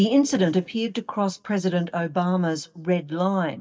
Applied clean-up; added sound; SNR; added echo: neural mask model DeepFilterNet 3.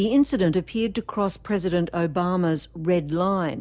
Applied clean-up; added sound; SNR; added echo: none; none; none; none.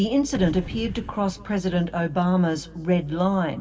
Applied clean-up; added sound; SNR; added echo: none; Gunshot, gunfire / Boom; 17 dB; reverberation time 2.8 s.